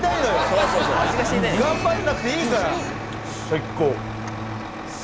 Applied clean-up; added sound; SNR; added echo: none; Truck + Bowed string instrument; 8 dB; none.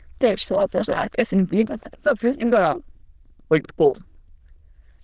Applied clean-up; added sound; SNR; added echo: neural diffusion model UNIVERSE++.